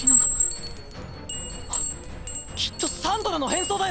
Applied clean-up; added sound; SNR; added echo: none; Chime; -5 dB; none.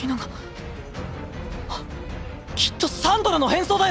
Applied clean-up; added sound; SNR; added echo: none; none; none; none.